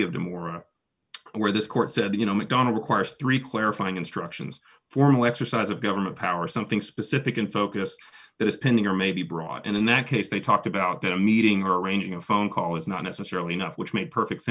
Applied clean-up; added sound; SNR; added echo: none; none; none; none.